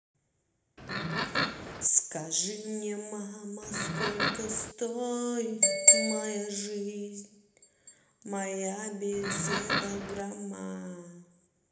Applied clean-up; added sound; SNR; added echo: none; Livestock, farm animals, working animals; 2 dB; reverberation time 1.0 s.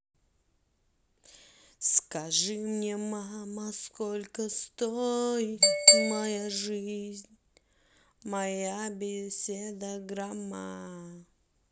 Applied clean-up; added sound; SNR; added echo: none; none; none; none.